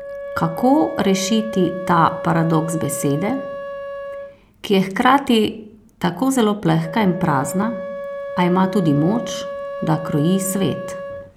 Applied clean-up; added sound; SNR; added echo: none; Wind instrument, woodwind instrument; 10 dB; none.